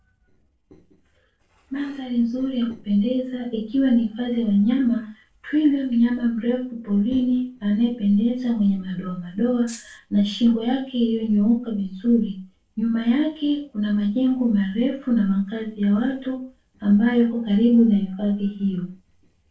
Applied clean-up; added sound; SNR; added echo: neural separator model SepFormer DNS4.